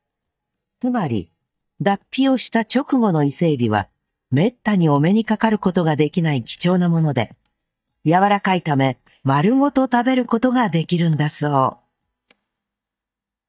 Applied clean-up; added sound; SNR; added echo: neural mask model DeepFilterNet 3.